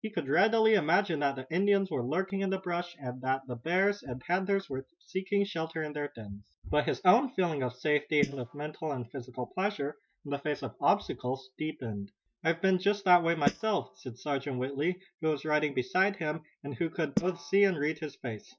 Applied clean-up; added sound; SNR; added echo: neural mask model DeepFilterNet 3.